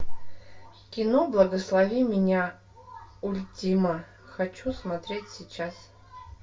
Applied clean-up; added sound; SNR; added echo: none; none; none; reverberation time 0.2 s.